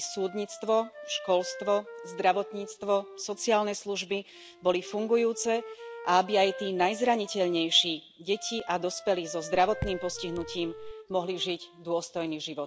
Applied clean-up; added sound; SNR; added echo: none; Raindrop / Drip + Wind instrument, woodwind instrument; 15 dB; none.